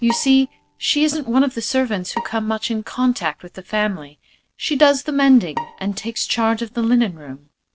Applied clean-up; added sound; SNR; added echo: none; Bowed string instrument; 16 dB; none.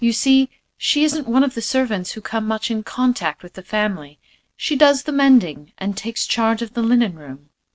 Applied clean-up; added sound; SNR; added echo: none; none; none; none.